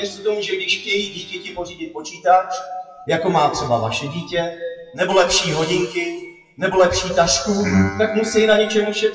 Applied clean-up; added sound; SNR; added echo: classical method WPE with log-MMSE.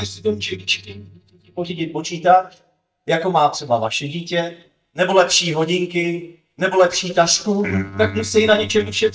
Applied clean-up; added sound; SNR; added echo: neural mask model DeepFilterNet 3.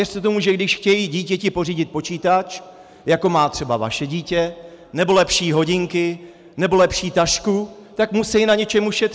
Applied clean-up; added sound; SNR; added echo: none; none; none; none.